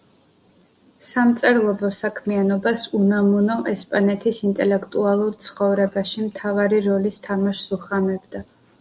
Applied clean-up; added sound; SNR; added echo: none; none; none; none.